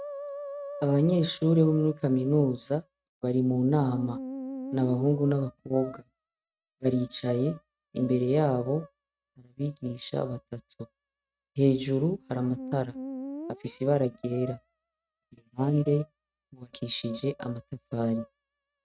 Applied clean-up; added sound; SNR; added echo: neural mask model RNNoise.